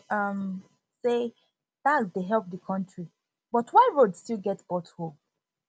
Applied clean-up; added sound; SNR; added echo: none; none; none; none.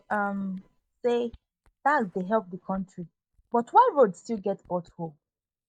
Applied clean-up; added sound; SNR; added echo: neural mask model DeepFilterNet 3.